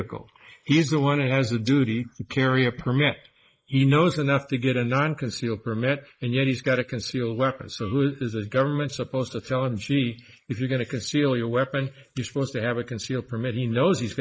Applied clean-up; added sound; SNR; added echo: neural mask model Resemble Enhance denoiser.